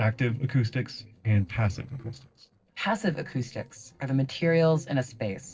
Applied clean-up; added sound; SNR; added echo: neural separator model SepFormer DNS4.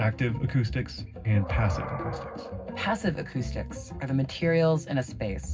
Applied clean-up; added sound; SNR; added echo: none; Animal; 15 dB; reverberation time 0.4 s.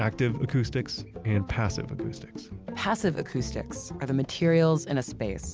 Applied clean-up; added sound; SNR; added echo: none; none; none; none.